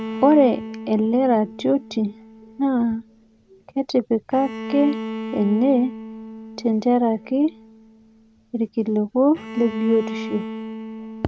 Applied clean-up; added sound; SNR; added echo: none; Bowed string instrument; 12 dB; none.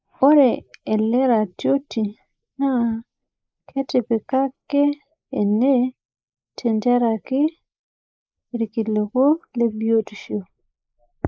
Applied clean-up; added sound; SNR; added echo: neural mask model Resemble Enhance denoiser.